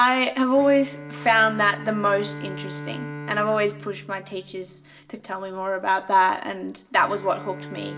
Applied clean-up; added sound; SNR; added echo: none; Bowed string instrument; 15 dB; reverberation time 0.6 s.